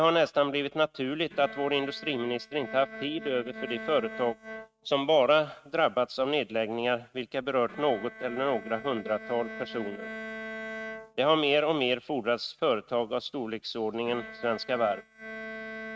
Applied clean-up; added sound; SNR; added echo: neural mask model RNNoise.